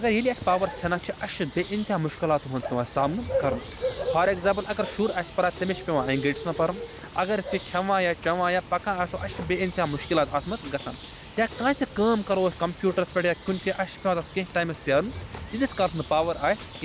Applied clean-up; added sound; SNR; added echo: none; Bird; 15 dB; none.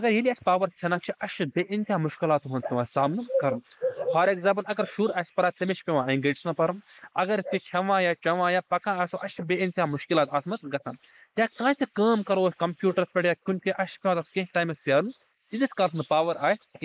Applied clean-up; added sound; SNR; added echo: neural mask model Resemble Enhance denoiser.